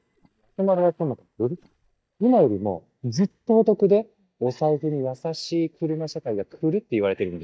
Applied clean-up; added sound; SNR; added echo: neural mask model DeepFilterNet 3.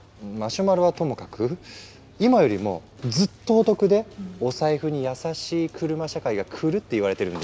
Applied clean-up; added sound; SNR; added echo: none; none; none; none.